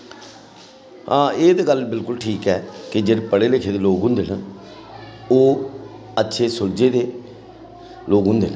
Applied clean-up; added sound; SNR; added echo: none; none; none; none.